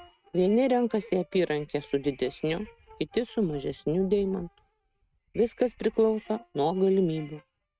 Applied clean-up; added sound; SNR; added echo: neural mask model RNNoise.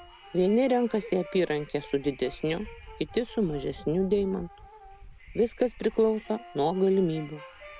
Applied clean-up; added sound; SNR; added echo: none; Brass instrument + Wind; 18 dB; none.